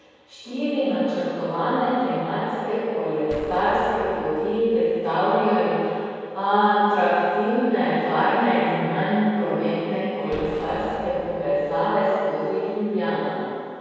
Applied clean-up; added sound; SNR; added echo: none; Explosion; 20 dB; reverberation time 2.2 s.